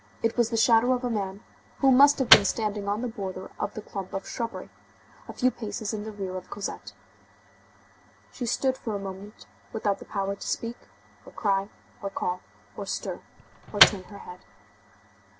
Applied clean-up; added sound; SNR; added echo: none; Microwave oven; -2 dB; none.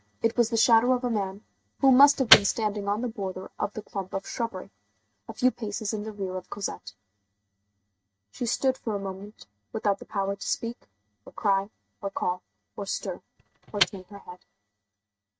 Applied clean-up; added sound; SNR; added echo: neural mask model RNNoise.